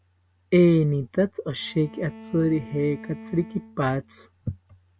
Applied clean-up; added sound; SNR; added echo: none; Bowed string instrument; 19 dB; none.